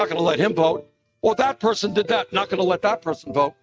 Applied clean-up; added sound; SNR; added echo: neural mask model RNNoise.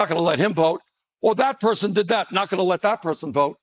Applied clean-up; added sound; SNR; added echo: neural mask model Resemble Enhance denoiser.